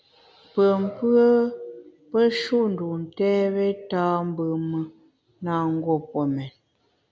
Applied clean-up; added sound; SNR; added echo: none; none; none; none.